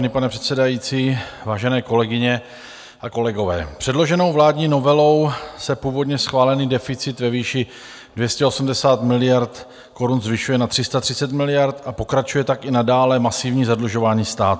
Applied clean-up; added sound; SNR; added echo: none; none; none; none.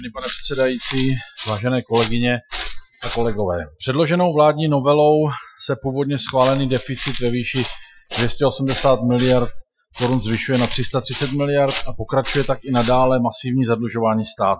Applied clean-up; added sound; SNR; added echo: classical method Wiener filter.